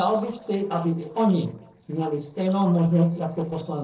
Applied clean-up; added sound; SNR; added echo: neural separator model SepFormer DNS4.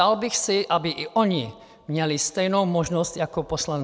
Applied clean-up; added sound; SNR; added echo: none; none; none; none.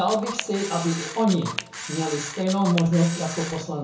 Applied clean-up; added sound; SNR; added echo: none; Camera; 10 dB; reverberation time 0.6 s.